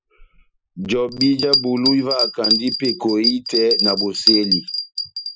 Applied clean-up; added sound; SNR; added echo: classical method Wiener filter.